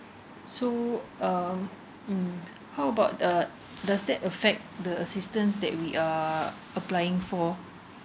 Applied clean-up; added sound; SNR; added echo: none; none; none; none.